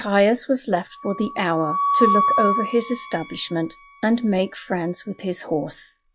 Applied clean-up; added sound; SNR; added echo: classical method log-MMSE.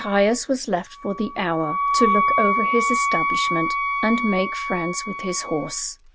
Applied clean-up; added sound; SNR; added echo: none; Wind instrument, woodwind instrument; 0 dB; none.